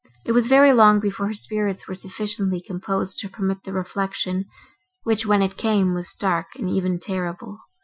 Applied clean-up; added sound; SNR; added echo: classical method Wiener filter.